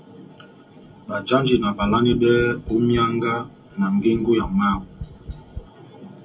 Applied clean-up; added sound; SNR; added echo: none; Tap; 15 dB; reverberation time 0.3 s.